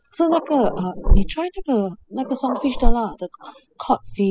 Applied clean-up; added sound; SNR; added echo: classical method spectral subtraction.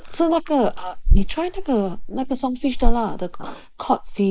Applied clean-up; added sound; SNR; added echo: neural mask model Resemble Enhance denoiser.